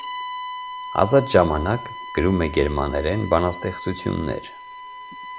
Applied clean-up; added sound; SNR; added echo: none; Bowed string instrument; 11 dB; none.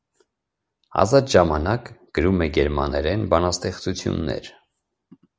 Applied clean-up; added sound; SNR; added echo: none; none; none; none.